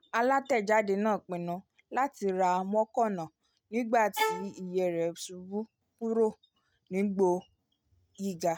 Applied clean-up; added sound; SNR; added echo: neural mask model RNNoise.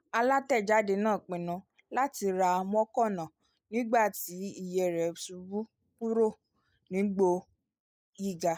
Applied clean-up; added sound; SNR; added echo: neural mask model Resemble Enhance denoiser.